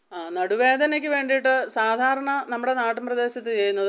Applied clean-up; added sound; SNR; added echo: none; none; none; none.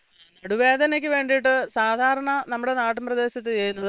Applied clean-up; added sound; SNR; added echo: neural separator model SepFormer WHAM!.